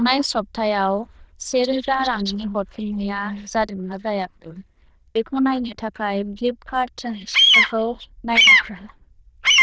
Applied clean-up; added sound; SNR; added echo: neural diffusion model UNIVERSE++.